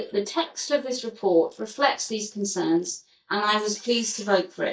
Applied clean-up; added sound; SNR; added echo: neural mask model DeepFilterNet 3.